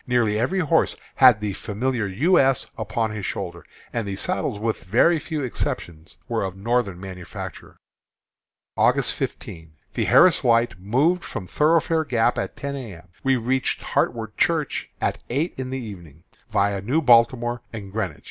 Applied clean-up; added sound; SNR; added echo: none; none; none; none.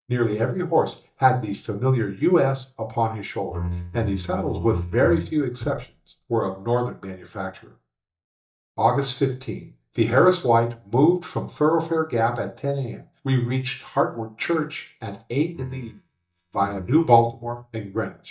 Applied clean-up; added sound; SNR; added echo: neural mask model DeepFilterNet 3.